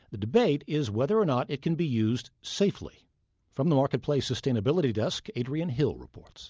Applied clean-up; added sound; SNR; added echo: none; none; none; none.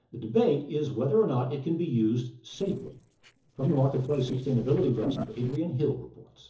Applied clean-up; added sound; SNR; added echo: neural separator model SepFormer DNS4.